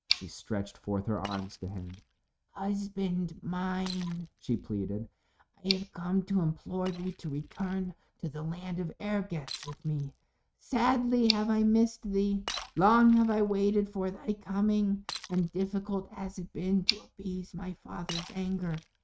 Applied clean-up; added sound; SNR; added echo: neural mask model RNNoise.